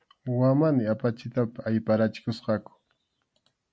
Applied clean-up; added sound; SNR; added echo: none; none; none; none.